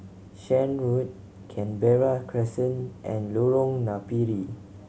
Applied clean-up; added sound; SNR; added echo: none; none; none; none.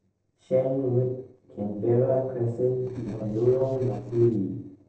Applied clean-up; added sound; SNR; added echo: neural separator model SepFormer DNS4.